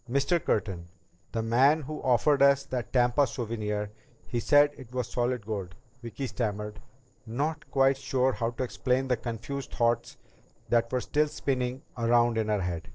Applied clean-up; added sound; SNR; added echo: neural separator model SepFormer DNS4.